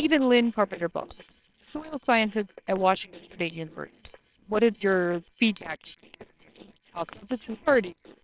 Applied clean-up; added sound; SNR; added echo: neural separator model SepFormer WHAMR!.